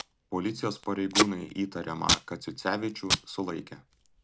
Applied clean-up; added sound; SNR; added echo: none; Packing tape, duct tape; 0 dB; none.